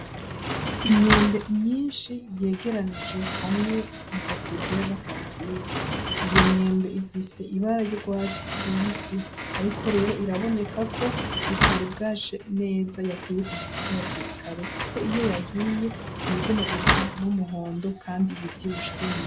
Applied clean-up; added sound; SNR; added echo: none; Slam; 2 dB; none.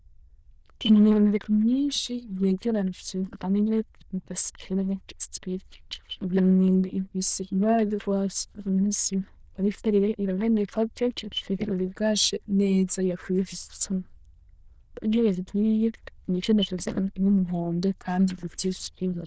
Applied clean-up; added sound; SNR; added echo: neural diffusion model UNIVERSE++.